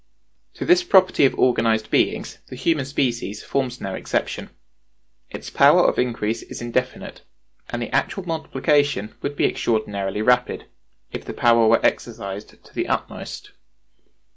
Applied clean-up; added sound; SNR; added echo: none; none; none; none.